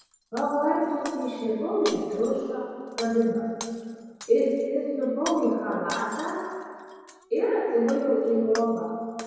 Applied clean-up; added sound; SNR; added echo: none; Shatter; 17 dB; reverberation time 2.2 s.